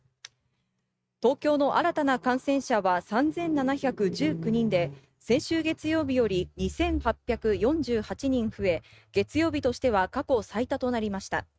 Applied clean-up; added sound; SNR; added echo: neural mask model RNNoise.